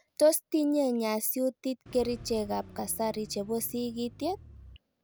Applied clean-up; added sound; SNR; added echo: none; Car; 18 dB; none.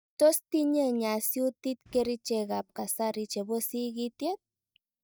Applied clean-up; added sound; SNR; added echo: neural mask model DeepFilterNet 3.